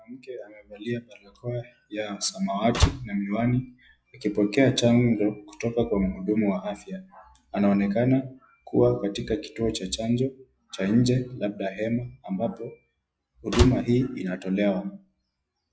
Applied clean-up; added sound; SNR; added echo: classical method log-MMSE.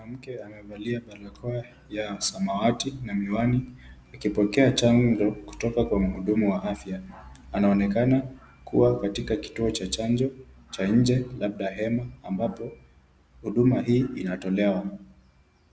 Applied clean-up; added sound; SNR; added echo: none; none; none; none.